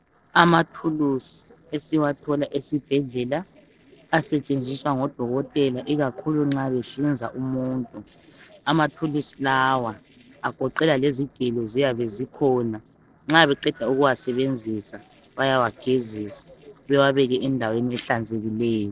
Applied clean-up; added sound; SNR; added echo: neural separator model SepFormer DNS4.